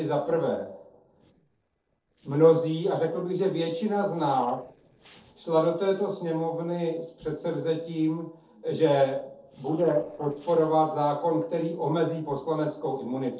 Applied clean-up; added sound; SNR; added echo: neural separator model SepFormer DNS4.